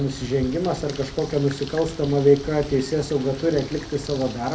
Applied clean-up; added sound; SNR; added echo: none; Bird; 14 dB; reverberation time 0.3 s.